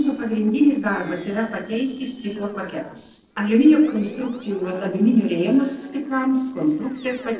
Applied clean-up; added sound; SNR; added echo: neural separator model SepFormer DNS4.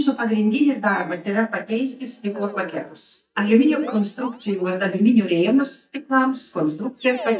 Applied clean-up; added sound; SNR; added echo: neural mask model DeepFilterNet 3.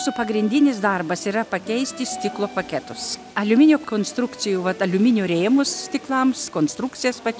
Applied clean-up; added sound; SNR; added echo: none; none; none; none.